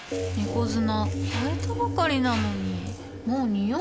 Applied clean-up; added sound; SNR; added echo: none; Mechanisms; 15 dB; none.